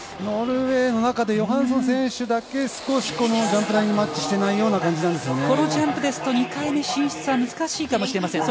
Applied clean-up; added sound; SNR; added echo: none; none; none; none.